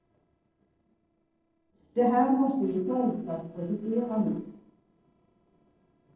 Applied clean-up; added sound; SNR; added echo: neural separator model SepFormer DNS4.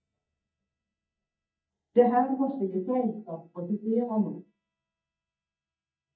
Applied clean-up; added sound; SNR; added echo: neural mask model DeepFilterNet 3.